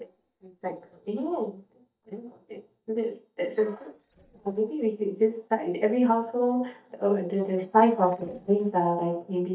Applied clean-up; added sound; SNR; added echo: neural mask model DeepFilterNet 3.